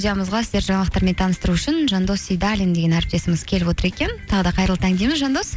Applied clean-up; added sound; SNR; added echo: none; none; none; none.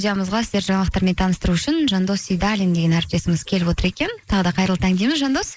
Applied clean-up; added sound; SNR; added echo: neural mask model Resemble Enhance denoiser.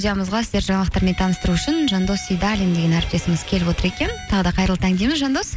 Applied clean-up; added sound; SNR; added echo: none; Bowed string instrument; 17 dB; none.